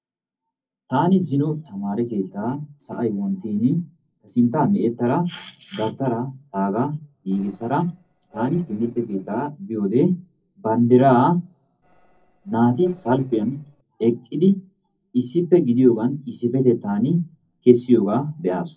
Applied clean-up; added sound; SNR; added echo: neural separator model SepFormer DNS4.